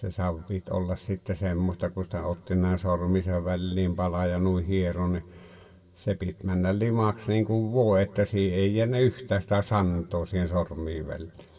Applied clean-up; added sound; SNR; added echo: none; none; none; reverberation time 1.2 s.